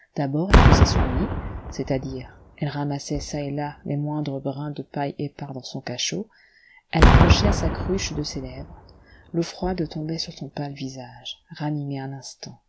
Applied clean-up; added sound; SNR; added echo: none; Boom; -5 dB; none.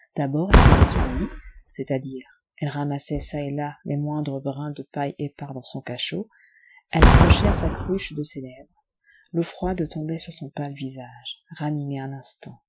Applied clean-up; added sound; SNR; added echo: classical method Wiener filter.